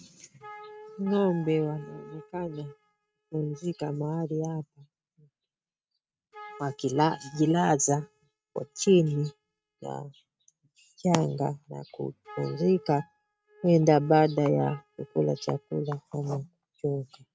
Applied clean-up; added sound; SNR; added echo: neural mask model RNNoise.